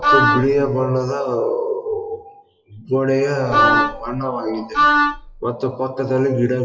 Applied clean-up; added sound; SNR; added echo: classical method WPE with log-MMSE.